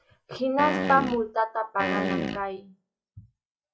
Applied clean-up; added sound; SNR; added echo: classical method log-MMSE.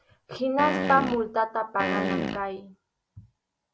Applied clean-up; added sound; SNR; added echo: none; Fart; 1 dB; none.